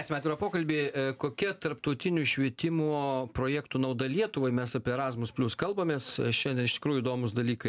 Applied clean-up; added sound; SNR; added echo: none; none; none; none.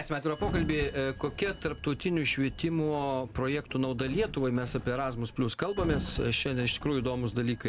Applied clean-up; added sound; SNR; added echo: none; Sliding door; 10 dB; none.